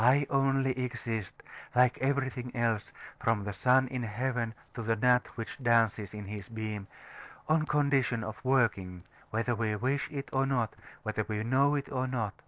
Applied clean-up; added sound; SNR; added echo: neural separator model SepFormer DNS4.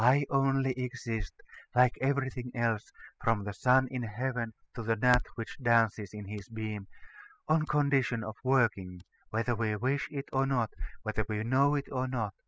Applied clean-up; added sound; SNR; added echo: classical method spectral subtraction.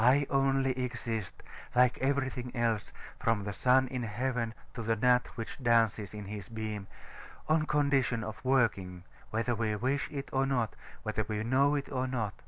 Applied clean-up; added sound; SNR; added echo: none; none; none; none.